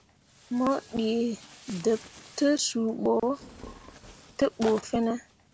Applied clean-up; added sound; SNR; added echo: none; Tearing; 18 dB; none.